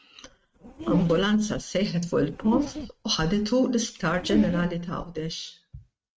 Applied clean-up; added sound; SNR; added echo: neural mask model RNNoise.